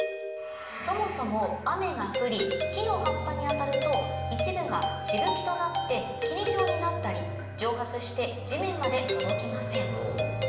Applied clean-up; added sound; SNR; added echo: none; Doorbell; 2 dB; reverberation time 1.0 s.